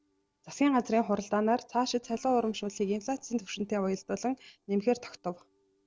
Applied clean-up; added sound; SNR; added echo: neural separator model SepFormer DNS4.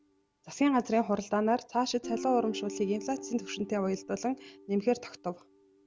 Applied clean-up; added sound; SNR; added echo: none; Guitar; 14 dB; none.